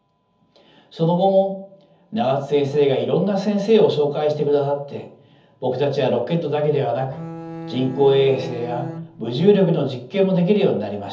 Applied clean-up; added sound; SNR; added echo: none; Bowed string instrument; 13 dB; reverberation time 0.7 s.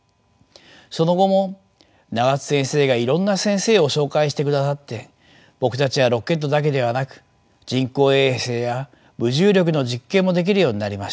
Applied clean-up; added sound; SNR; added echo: none; none; none; none.